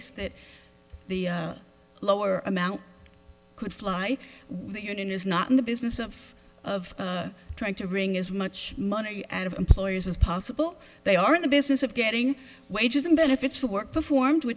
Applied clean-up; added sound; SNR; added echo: none; Tearing; 20 dB; none.